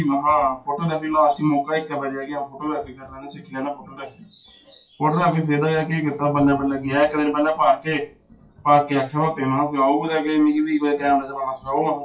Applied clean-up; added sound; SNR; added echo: classical method WPE with log-MMSE.